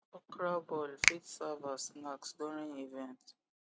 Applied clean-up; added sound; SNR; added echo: none; Finger snapping; -3 dB; none.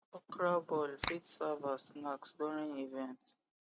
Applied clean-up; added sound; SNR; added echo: neural mask model Resemble Enhance denoiser.